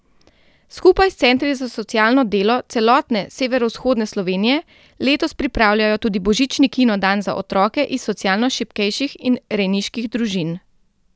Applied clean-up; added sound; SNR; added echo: none; none; none; none.